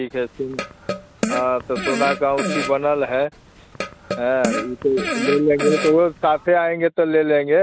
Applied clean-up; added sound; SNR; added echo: none; Fart; 7 dB; none.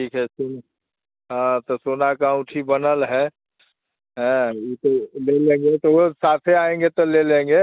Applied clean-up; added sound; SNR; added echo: none; none; none; none.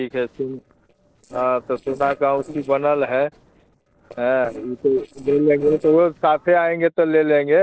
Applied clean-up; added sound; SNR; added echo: neural separator model SepFormer DNS4.